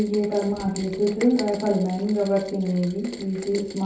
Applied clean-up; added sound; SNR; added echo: none; Rain; 16 dB; reverberation time 0.6 s.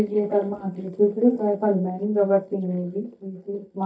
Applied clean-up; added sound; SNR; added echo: neural mask model DeepFilterNet 3.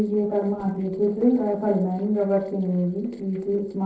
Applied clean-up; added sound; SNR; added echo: neural separator model SepFormer DNS4.